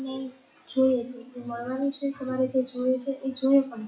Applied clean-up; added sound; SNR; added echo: classical method WPE with log-MMSE.